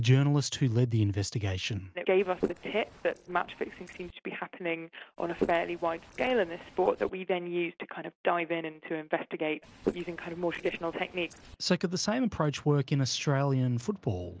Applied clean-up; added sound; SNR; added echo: neural separator model SepFormer DNS4.